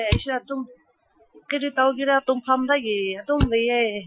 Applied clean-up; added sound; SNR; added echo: classical method Wiener filter.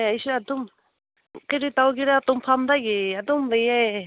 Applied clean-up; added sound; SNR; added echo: none; none; none; none.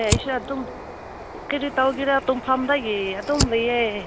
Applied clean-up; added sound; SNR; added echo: none; Bird + Fire; 6 dB; none.